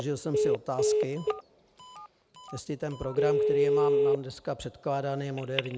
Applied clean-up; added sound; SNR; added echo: none; Telephone; -4 dB; none.